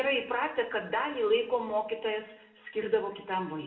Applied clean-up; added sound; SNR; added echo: none; none; none; reverberation time 0.6 s.